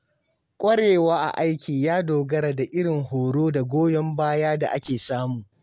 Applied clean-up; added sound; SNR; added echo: none; Keys jangling; 12 dB; none.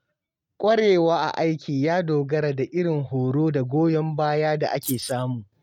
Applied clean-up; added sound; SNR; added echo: neural mask model RNNoise.